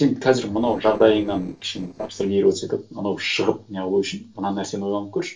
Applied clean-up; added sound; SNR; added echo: neural separator model SepFormer DNS4.